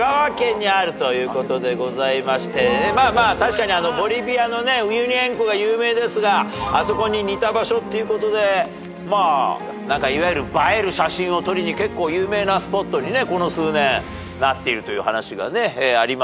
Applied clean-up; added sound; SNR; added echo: none; none; none; none.